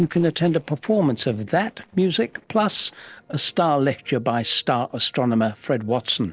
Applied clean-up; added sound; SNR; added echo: neural separator model SepFormer DNS4.